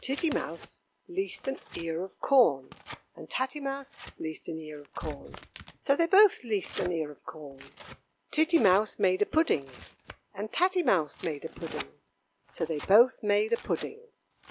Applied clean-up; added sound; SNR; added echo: none; Tearing; 18 dB; none.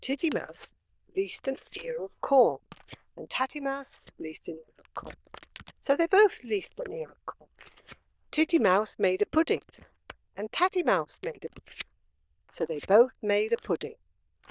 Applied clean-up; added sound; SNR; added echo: neural diffusion model UNIVERSE++.